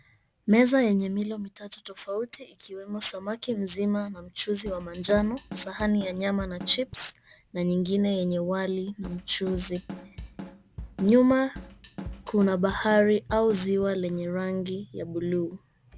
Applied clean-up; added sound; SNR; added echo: none; Drum kit; 13 dB; none.